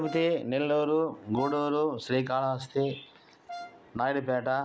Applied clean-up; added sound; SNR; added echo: none; Brass instrument; 17 dB; none.